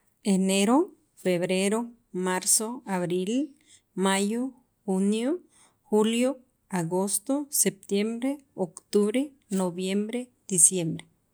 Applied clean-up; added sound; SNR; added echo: none; none; none; none.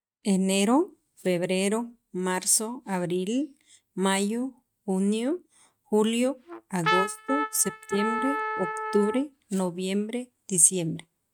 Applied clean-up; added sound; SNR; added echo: neural mask model RNNoise.